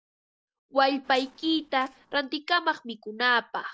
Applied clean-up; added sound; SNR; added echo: neural separator model SepFormer DNS4.